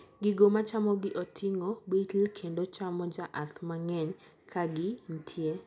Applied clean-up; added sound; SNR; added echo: none; none; none; none.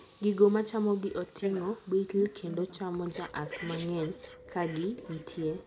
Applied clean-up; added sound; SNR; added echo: none; Bicycle + Breathing; 15 dB; none.